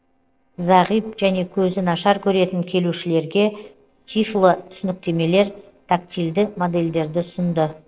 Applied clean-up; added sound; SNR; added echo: neural separator model SepFormer DNS4.